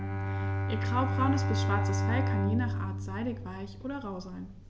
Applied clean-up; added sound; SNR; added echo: none; Bowed string instrument; -4 dB; none.